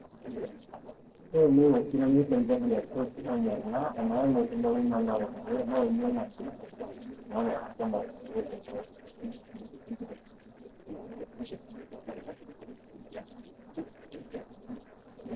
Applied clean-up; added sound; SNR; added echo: neural separator model SepFormer DNS4.